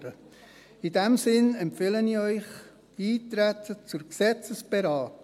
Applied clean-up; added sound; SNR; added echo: none; none; none; none.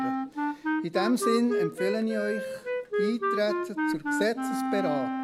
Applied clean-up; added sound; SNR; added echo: none; Wind instrument, woodwind instrument; 0 dB; none.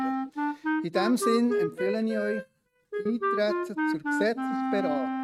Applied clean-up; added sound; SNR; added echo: neural mask model RNNoise.